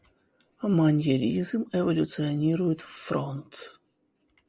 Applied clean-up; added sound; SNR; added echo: none; none; none; none.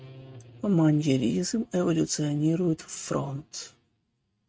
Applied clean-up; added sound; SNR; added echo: neural mask model RNNoise.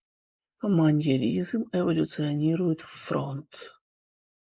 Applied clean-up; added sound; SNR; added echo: neural mask model Resemble Enhance denoiser.